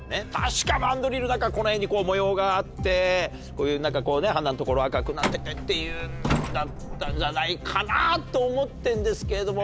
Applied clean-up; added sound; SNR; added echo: none; Truck; 5 dB; none.